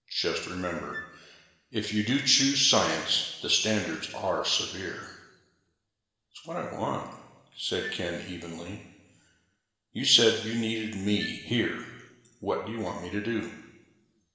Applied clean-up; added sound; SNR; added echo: none; Wind instrument, woodwind instrument; 17 dB; reverberation time 1.3 s.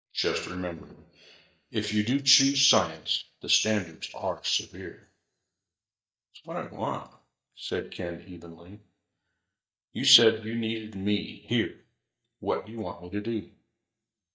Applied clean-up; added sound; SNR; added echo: neural mask model DeepFilterNet 3.